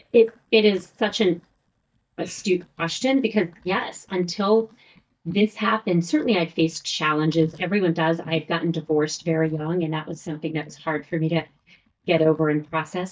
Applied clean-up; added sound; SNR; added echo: neural mask model DeepFilterNet 3.